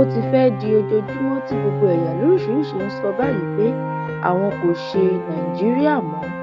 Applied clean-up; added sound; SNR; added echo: none; Piano; 5 dB; none.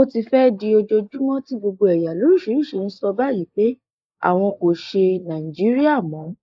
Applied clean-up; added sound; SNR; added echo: neural mask model Resemble Enhance denoiser.